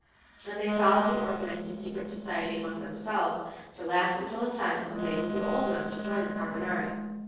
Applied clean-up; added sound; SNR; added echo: neural separator model SepFormer DNS4.